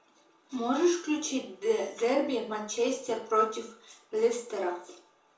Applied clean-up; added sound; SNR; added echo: none; none; none; reverberation time 0.6 s.